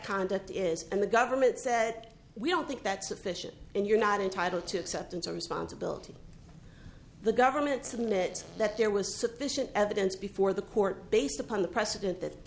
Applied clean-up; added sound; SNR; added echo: none; Fart; 20 dB; none.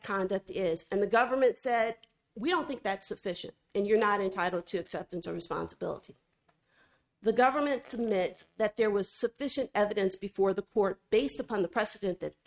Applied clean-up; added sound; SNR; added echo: neural mask model RNNoise.